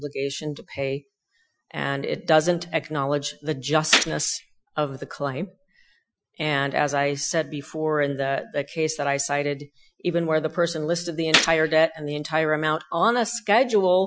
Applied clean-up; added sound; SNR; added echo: classical method Wiener filter.